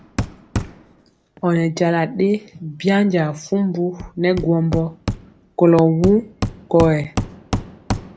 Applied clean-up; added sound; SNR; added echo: none; Hammer; 9 dB; none.